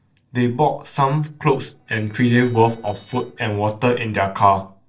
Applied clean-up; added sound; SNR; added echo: neural separator model SepFormer DNS4.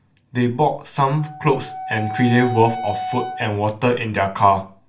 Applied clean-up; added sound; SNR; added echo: none; Wind instrument, woodwind instrument; 11 dB; reverberation time 0.3 s.